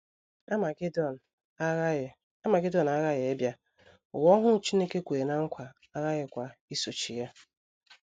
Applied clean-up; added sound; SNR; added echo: none; none; none; none.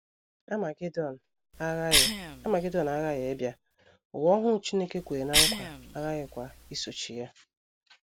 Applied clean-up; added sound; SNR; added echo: none; Cough; 1 dB; none.